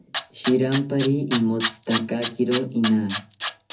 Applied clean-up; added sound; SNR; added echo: none; Tools; 0 dB; reverberation time 0.4 s.